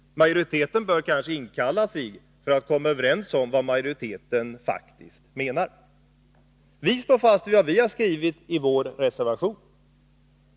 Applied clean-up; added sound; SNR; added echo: none; none; none; none.